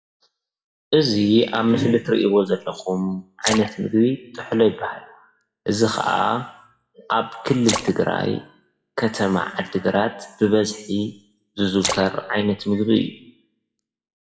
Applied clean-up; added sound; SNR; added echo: classical method WPE with log-MMSE.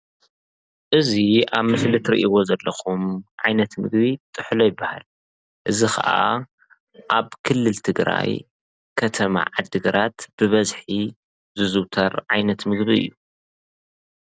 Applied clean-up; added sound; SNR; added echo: none; none; none; none.